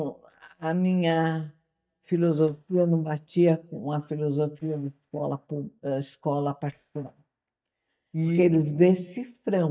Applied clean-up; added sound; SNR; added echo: neural mask model DeepFilterNet 3.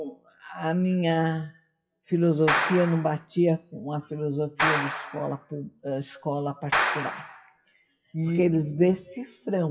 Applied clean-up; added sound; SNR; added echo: classical method WPE with log-MMSE.